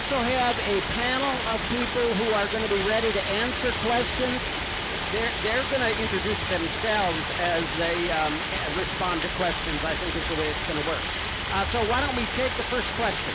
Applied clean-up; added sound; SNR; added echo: none; Stream; 1 dB; none.